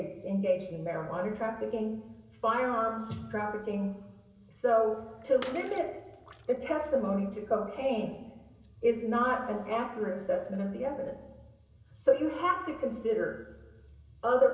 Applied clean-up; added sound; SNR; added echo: none; Bathtub (filling or washing) / Water / Splash, splatter; 17 dB; reverberation time 1.2 s.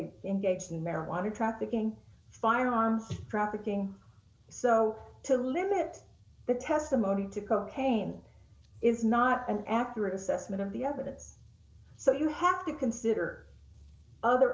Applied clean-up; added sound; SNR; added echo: none; none; none; none.